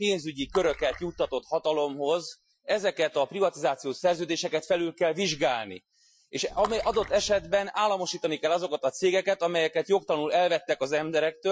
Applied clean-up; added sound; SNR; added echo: classical method Wiener filter.